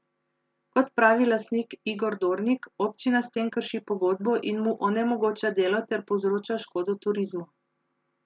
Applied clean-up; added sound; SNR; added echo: none; none; none; none.